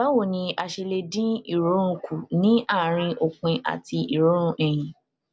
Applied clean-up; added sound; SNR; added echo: none; none; none; none.